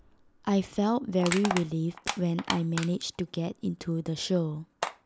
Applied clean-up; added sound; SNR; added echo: none; Crushing; 10 dB; none.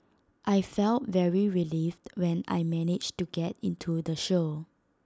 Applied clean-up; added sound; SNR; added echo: none; none; none; none.